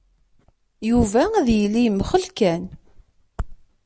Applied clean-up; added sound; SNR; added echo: none; none; none; none.